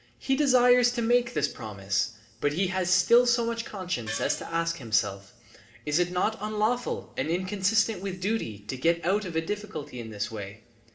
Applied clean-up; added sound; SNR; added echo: none; Gong; 13 dB; reverberation time 1.7 s.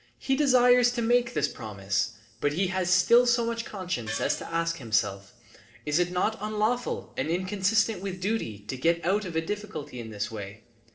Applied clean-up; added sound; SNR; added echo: neural separator model SepFormer DNS4.